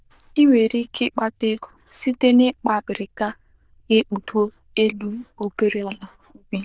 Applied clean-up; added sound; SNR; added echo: neural diffusion model UNIVERSE++.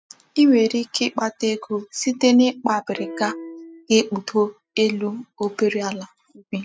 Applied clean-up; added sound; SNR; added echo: classical method spectral subtraction.